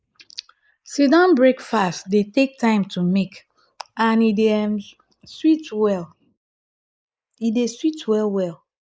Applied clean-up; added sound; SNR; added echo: neural mask model Resemble Enhance denoiser.